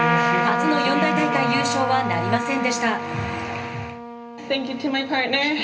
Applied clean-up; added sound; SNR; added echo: none; Trumpet; 2 dB; reverberation time 0.3 s.